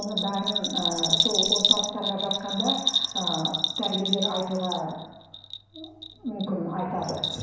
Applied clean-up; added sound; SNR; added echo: none; Bell; -2 dB; reverberation time 1.1 s.